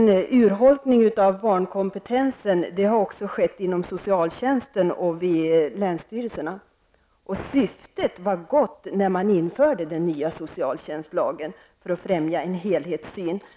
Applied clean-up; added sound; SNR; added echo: none; none; none; none.